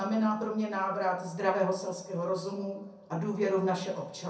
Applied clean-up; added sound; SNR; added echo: none; none; none; reverberation time 0.6 s.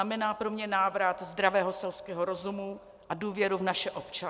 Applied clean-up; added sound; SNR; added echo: none; none; none; none.